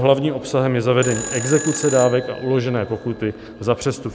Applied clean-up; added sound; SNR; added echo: none; Telephone; 13 dB; none.